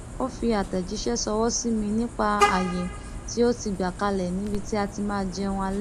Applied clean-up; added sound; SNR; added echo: none; Vehicle horn, car horn, honking; 6 dB; none.